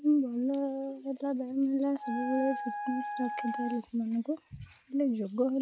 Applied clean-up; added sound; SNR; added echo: none; Wind instrument, woodwind instrument; 8 dB; none.